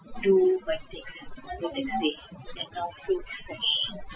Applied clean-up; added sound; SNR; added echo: classical method Wiener filter.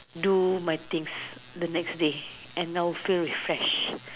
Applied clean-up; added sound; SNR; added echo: none; none; none; none.